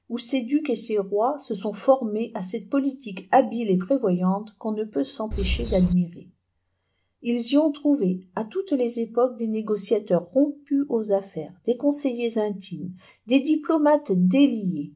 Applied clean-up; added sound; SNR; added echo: none; Wild animals; 4 dB; none.